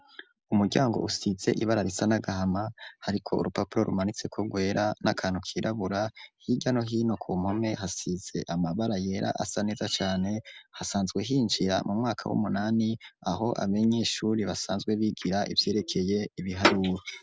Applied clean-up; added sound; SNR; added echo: none; none; none; none.